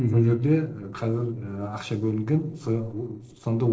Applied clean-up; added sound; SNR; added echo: neural separator model SepFormer DNS4.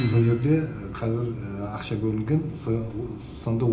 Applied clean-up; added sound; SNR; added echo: none; Piano; 19 dB; reverberation time 0.4 s.